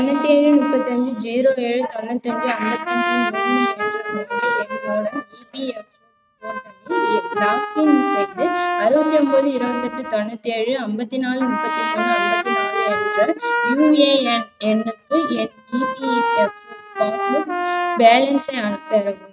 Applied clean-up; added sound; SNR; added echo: neural mask model RNNoise.